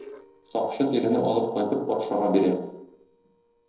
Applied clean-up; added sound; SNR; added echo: neural separator model SepFormer DNS4.